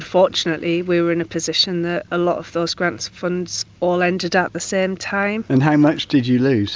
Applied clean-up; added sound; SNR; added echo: none; none; none; none.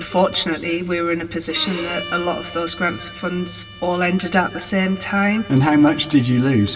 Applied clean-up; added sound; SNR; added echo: none; Bowed string instrument; 17 dB; reverberation time 1.7 s.